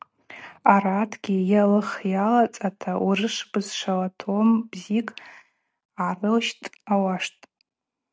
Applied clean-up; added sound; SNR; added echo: none; none; none; none.